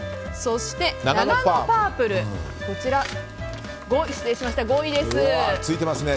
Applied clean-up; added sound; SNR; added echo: none; Wind instrument, woodwind instrument; 20 dB; none.